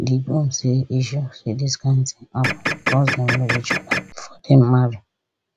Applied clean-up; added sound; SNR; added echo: none; Printer; 4 dB; none.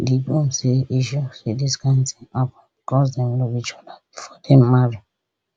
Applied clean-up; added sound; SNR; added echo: none; none; none; none.